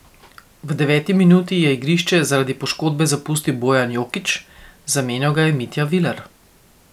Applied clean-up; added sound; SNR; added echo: none; none; none; none.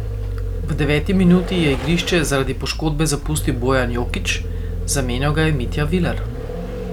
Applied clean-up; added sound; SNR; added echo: none; Vehicle; 4 dB; none.